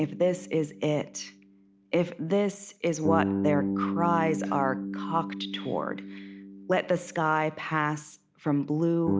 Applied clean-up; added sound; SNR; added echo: none; Bass guitar; 5 dB; none.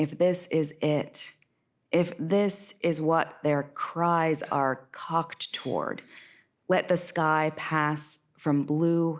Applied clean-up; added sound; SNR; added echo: none; none; none; none.